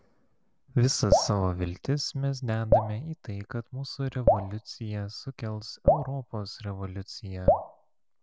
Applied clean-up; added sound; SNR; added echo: none; Drip; -1 dB; none.